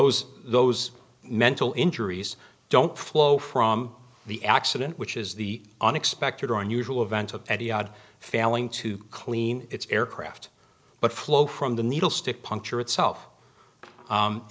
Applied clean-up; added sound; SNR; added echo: none; none; none; none.